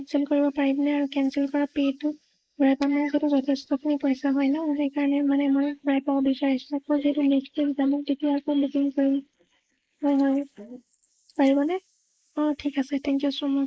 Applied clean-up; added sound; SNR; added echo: neural mask model Resemble Enhance denoiser.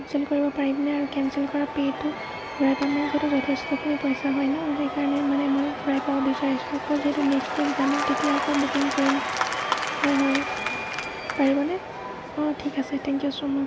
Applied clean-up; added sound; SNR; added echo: none; Applause / Crowd / Cheering; 6 dB; none.